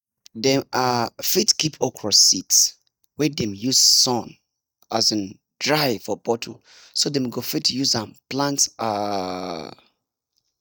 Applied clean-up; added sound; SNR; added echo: neural mask model DeepFilterNet 3.